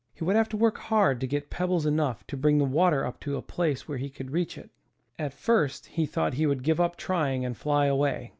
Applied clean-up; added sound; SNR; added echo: none; none; none; none.